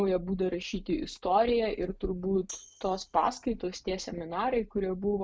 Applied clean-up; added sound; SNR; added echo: none; Tambourine; 19 dB; none.